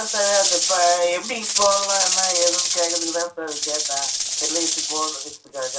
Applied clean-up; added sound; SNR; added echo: none; Rattle / Rattle (instrument); -1 dB; reverberation time 0.2 s.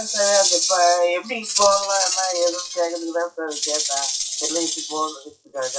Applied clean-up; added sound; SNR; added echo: classical method WPE with log-MMSE.